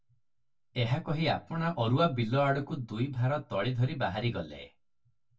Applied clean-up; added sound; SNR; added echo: none; none; none; reverberation time 0.1 s.